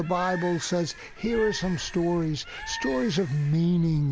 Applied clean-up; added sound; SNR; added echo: none; Bird; 13 dB; none.